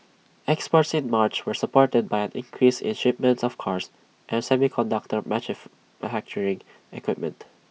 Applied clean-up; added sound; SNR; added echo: none; none; none; none.